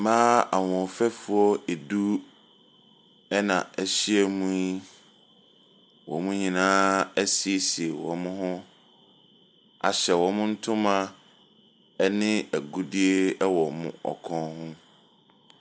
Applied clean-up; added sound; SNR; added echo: none; none; none; none.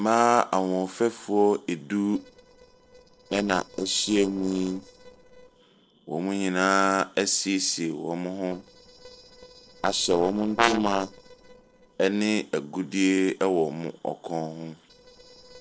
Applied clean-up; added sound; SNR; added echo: neural separator model SepFormer DNS4.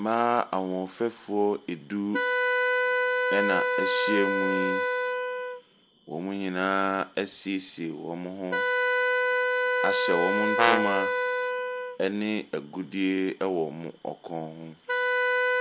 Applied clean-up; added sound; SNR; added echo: none; Brass instrument + Wind instrument, woodwind instrument; -2 dB; none.